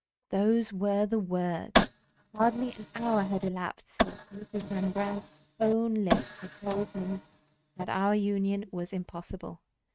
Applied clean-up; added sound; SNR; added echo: neural mask model RNNoise.